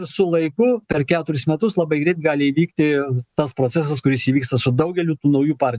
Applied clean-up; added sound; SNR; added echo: none; none; none; none.